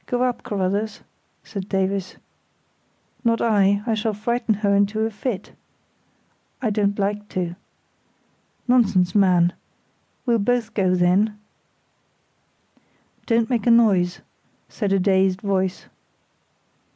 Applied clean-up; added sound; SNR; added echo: none; none; none; none.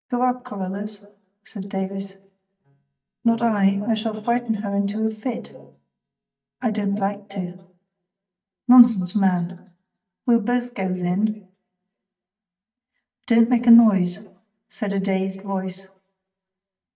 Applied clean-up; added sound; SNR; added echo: neural mask model DeepFilterNet 3.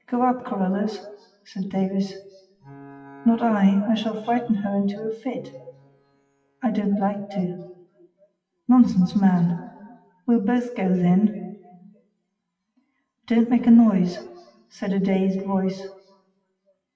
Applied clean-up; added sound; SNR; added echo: classical method WPE with log-MMSE.